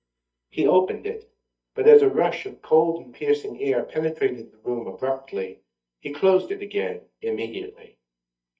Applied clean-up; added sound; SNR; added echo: neural mask model DeepFilterNet 3.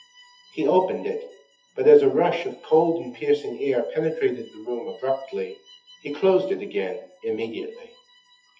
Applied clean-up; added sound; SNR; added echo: classical method WPE with log-MMSE.